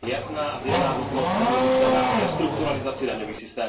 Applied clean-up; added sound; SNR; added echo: none; Race car, auto racing / Accelerating, revving, vroom; -4 dB; reverberation time 0.2 s.